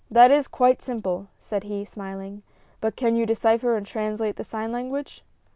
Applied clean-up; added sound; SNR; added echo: none; none; none; none.